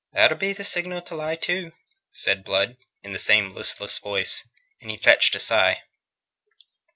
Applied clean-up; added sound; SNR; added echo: none; none; none; none.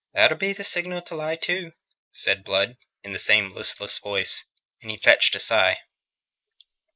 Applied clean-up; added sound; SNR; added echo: neural mask model Resemble Enhance denoiser.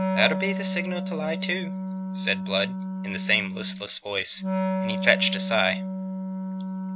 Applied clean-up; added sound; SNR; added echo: none; Wind instrument, woodwind instrument; 1 dB; none.